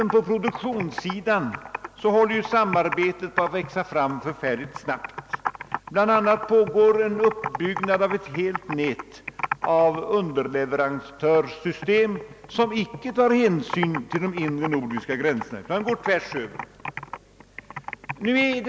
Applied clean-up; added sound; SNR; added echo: none; Computer keyboard; 12 dB; none.